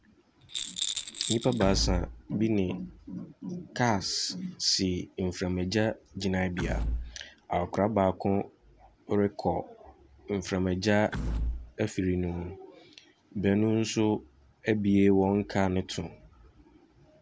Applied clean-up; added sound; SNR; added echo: none; Door / Wood + Rattle; 6 dB; none.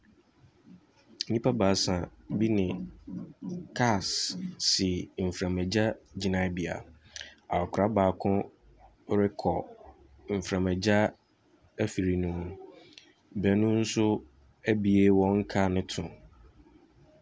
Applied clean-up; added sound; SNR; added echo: none; none; none; none.